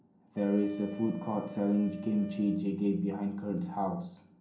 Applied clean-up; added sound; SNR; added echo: none; Wind instrument, woodwind instrument; 18 dB; reverberation time 0.6 s.